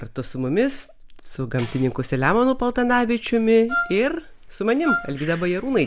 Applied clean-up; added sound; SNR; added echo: none; Wind instrument, woodwind instrument + Tambourine; 8 dB; none.